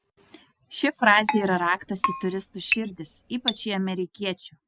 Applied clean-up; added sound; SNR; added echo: none; Keyboard (musical); 4 dB; none.